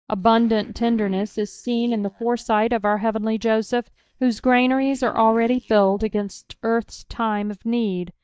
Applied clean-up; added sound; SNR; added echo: neural mask model DeepFilterNet 3.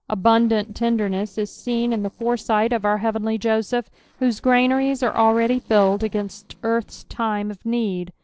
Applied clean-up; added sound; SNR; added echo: neural separator model SepFormer DNS4.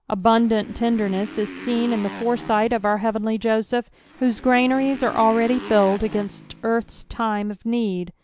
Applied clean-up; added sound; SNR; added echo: none; Motorcycle; 16 dB; none.